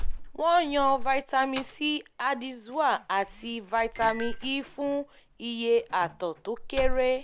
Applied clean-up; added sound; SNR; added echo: none; Slam; 7 dB; none.